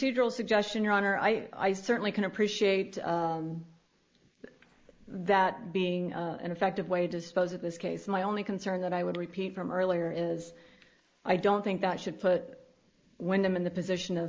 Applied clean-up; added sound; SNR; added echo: neural mask model Resemble Enhance denoiser.